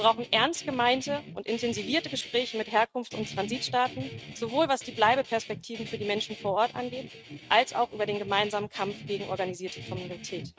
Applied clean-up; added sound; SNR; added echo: neural mask model RNNoise.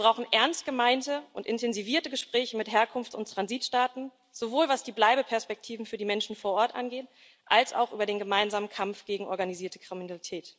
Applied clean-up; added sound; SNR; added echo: none; none; none; none.